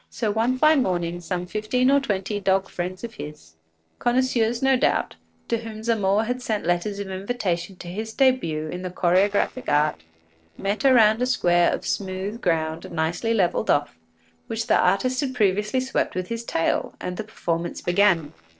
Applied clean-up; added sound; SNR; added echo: neural separator model SepFormer DNS4.